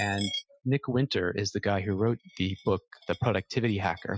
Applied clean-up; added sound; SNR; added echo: classical method Wiener filter.